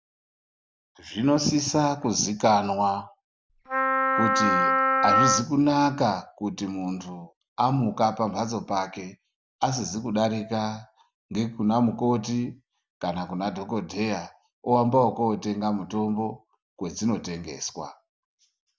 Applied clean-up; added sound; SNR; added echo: none; Wind instrument, woodwind instrument; -3 dB; none.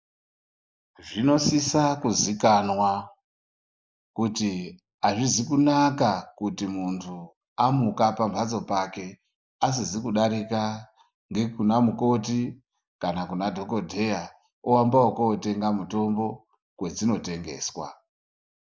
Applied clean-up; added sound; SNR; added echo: neural mask model Resemble Enhance denoiser.